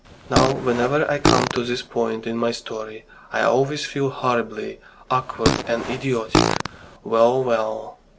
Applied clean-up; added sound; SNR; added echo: none; Fart; 0 dB; none.